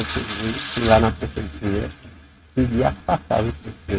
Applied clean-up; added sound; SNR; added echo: neural mask model RNNoise.